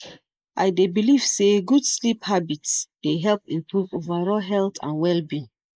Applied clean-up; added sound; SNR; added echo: neural mask model Resemble Enhance denoiser.